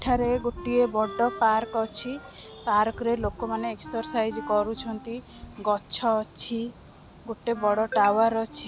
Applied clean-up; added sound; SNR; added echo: none; Wind instrument, woodwind instrument; 17 dB; none.